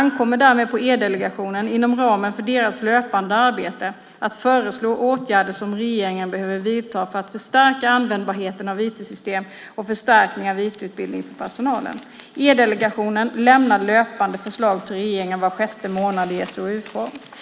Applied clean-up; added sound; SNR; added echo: none; none; none; none.